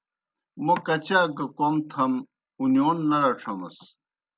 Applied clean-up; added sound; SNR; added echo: none; none; none; none.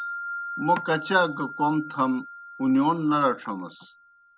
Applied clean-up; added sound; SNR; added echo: none; Wind chime; 12 dB; none.